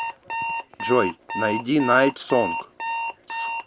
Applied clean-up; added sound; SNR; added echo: none; Alarm; 5 dB; none.